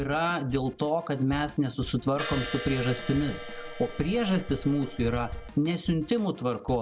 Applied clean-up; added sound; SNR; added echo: none; Drum kit + Crash cymbal; 10 dB; none.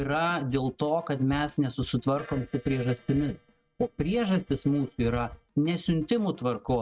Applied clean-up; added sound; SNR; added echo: neural mask model RNNoise.